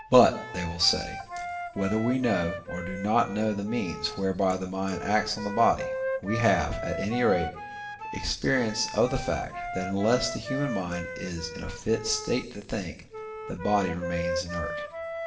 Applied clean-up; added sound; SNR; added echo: none; Wind instrument, woodwind instrument; 8 dB; reverberation time 1.0 s.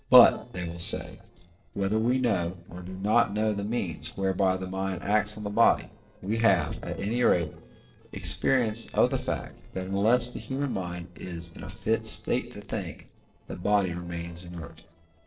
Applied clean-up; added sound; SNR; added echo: neural separator model SepFormer DNS4.